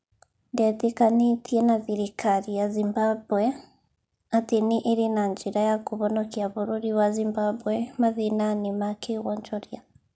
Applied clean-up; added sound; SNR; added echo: none; none; none; none.